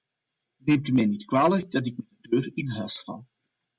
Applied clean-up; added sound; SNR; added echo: none; none; none; none.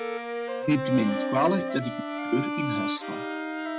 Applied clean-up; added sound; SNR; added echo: none; Bowed string instrument + Wind instrument, woodwind instrument; 2 dB; none.